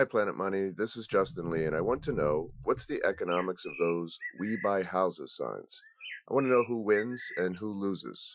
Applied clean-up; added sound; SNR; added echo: classical method Wiener filter.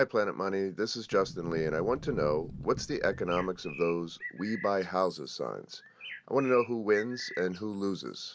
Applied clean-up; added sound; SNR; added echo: none; Bird + Sliding door; 14 dB; none.